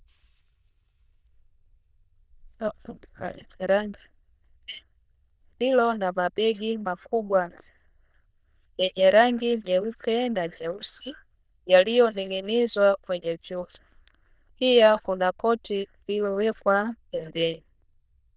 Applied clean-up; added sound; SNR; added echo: neural diffusion model UNIVERSE++.